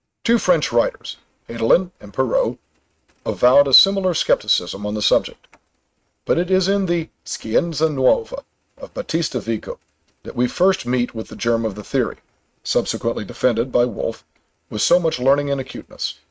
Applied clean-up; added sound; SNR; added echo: neural mask model RNNoise.